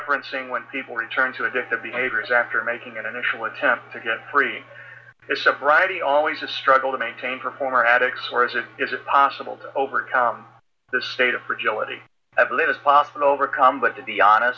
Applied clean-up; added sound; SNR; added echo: none; none; none; none.